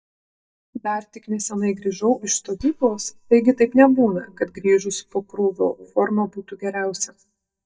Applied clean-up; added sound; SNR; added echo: neural mask model DeepFilterNet 3.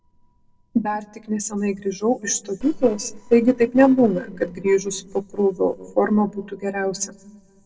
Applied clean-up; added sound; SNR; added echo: neural separator model SepFormer DNS4.